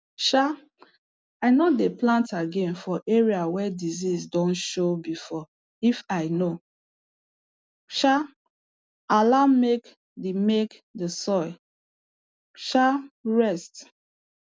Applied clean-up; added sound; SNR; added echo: none; none; none; none.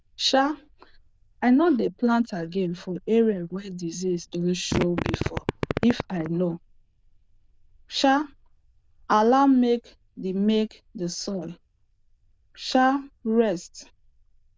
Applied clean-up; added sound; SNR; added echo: neural diffusion model UNIVERSE++.